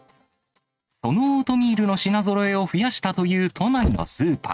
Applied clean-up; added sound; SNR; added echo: neural mask model RNNoise.